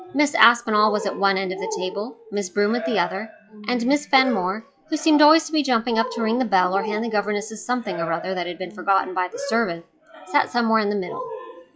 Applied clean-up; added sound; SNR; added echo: classical method log-MMSE.